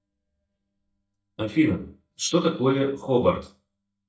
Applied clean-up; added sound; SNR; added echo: neural mask model DeepFilterNet 3.